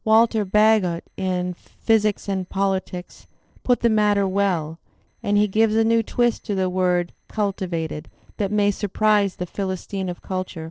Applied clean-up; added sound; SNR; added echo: neural separator model SepFormer DNS4.